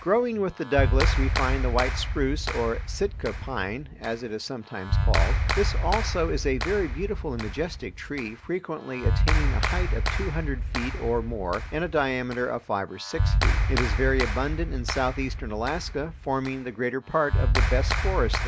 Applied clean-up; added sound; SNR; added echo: none; Clapping; -2 dB; none.